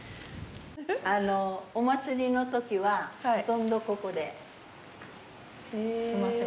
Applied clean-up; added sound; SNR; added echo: none; none; none; none.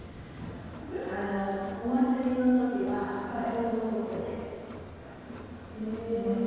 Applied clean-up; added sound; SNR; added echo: none; Crowd; 14 dB; reverberation time 2.0 s.